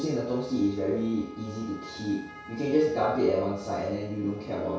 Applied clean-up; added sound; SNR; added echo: none; Wind instrument, woodwind instrument; 18 dB; reverberation time 0.6 s.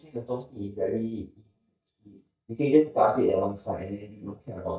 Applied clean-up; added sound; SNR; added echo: neural mask model DeepFilterNet 3.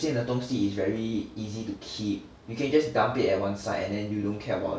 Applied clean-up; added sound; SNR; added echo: none; none; none; none.